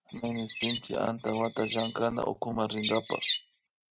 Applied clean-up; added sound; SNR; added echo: neural mask model RNNoise.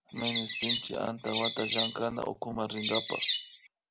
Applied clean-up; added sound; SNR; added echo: none; Bird; -5 dB; none.